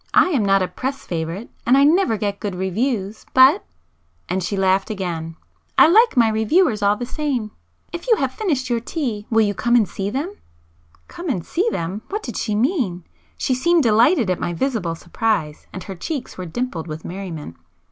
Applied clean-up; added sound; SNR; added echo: none; none; none; none.